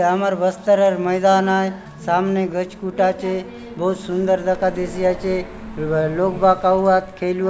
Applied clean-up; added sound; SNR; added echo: none; Car passing by; 20 dB; none.